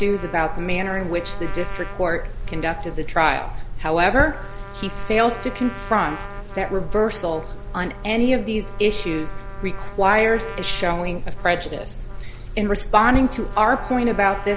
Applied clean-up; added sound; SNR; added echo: none; Sink (filling or washing) / Water tap, faucet + Trumpet; 14 dB; none.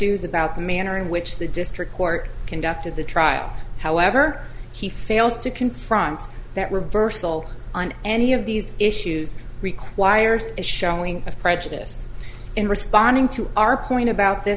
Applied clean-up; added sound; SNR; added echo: none; none; none; none.